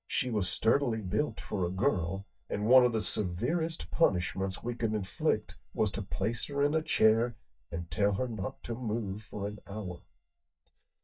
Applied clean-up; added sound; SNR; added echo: neural mask model DeepFilterNet 3.